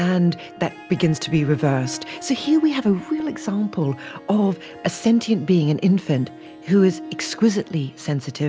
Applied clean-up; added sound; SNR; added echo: none; Harp; 17 dB; none.